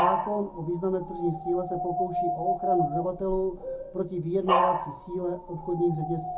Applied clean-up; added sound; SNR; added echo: none; Dog; 1 dB; reverberation time 0.4 s.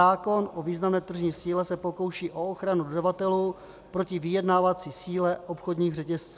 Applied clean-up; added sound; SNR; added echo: none; none; none; none.